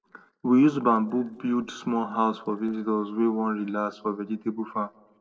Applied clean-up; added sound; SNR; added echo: neural separator model SepFormer DNS4.